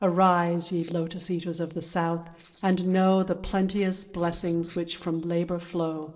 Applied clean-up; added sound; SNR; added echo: neural separator model SepFormer DNS4.